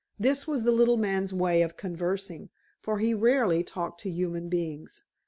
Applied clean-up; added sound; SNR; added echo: none; none; none; none.